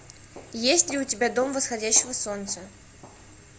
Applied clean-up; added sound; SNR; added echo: none; Walk, footsteps; 19 dB; none.